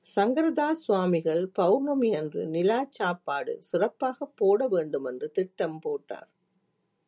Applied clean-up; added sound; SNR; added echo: none; none; none; none.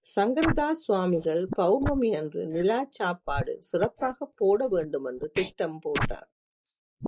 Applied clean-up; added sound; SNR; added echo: neural mask model Resemble Enhance denoiser.